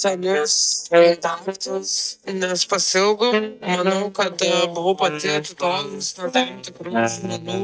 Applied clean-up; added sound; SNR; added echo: neural mask model DeepFilterNet 3.